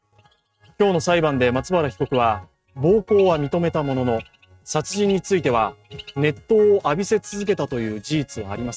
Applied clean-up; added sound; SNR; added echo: neural mask model RNNoise.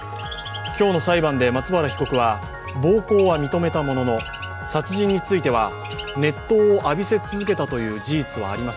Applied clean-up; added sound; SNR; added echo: none; Bird + Trumpet; 18 dB; none.